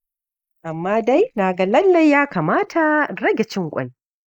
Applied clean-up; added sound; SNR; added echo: neural mask model Resemble Enhance denoiser.